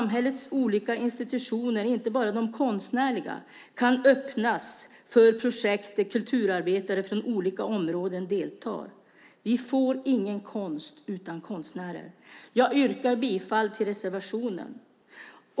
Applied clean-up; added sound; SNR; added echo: neural mask model Resemble Enhance denoiser.